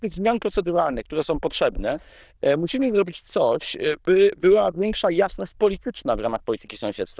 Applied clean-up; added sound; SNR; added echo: neural diffusion model UNIVERSE++.